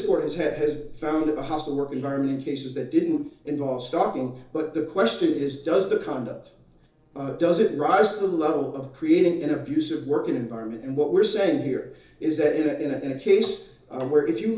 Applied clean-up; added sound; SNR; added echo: neural separator model SepFormer DNS4.